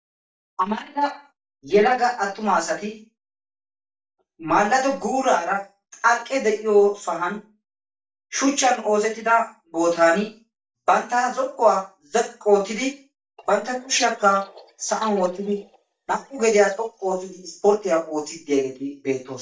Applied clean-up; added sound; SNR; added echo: neural mask model DeepFilterNet 3.